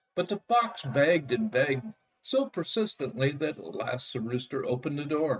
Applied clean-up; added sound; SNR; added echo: neural mask model RNNoise.